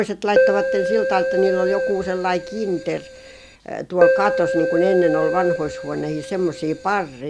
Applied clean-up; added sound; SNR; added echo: none; Keyboard (musical); 0 dB; none.